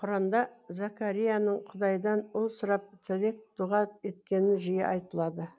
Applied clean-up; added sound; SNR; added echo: none; none; none; none.